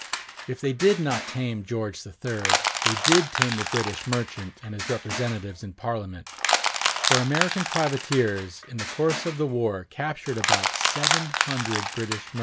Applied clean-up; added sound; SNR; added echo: none; Crushing; 0 dB; none.